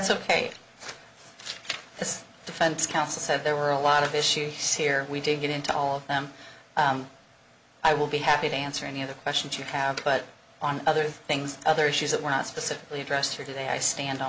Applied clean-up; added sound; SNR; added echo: none; none; none; none.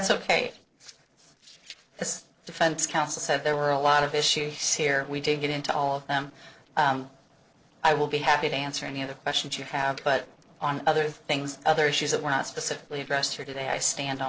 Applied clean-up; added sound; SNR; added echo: neural separator model SepFormer DNS4.